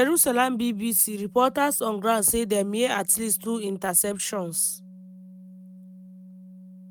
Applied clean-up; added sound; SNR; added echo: neural mask model RNNoise.